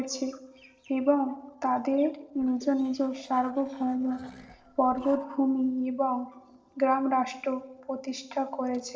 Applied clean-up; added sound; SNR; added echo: neural separator model SepFormer DNS4.